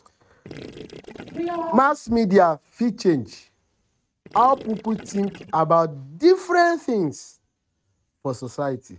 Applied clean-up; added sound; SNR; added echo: neural mask model RNNoise.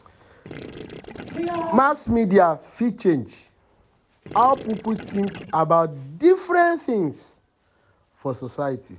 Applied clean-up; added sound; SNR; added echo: none; Gurgling / Liquid; 15 dB; none.